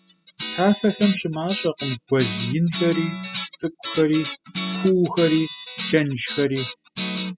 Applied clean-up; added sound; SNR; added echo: classical method spectral subtraction.